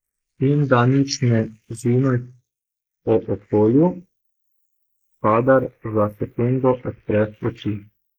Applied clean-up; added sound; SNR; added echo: neural mask model Resemble Enhance denoiser.